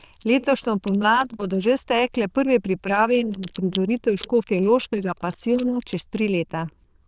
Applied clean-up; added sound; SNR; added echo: neural diffusion model UNIVERSE++.